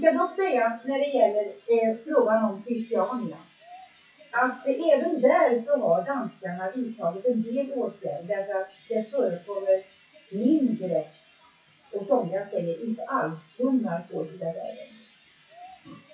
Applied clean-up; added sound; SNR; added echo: classical method WPE with log-MMSE.